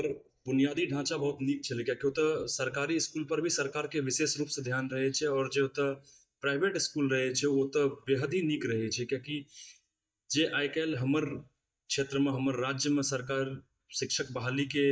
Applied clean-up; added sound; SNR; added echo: neural mask model DeepFilterNet 3.